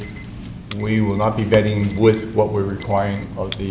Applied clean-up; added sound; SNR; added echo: none; Computer keyboard + Alarm; 14 dB; none.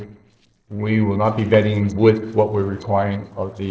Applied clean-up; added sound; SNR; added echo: neural separator model SepFormer DNS4.